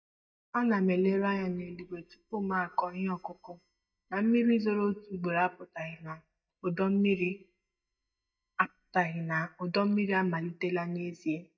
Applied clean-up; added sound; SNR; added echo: neural mask model DeepFilterNet 3.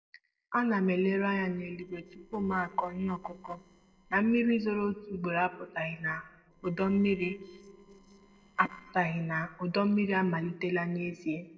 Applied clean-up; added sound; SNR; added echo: neural separator model SepFormer DNS4.